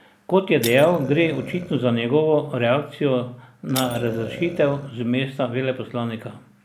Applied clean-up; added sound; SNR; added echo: none; Burping, eructation + Shatter; 15 dB; none.